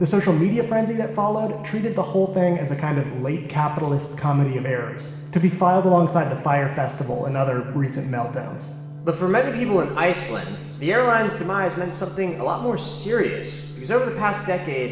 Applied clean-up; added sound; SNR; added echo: none; Organ; 13 dB; reverberation time 2.0 s.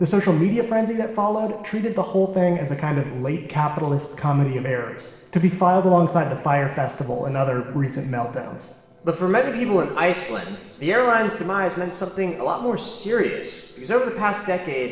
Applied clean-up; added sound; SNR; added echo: neural separator model SepFormer DNS4.